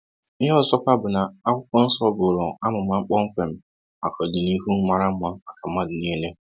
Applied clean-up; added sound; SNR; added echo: none; none; none; none.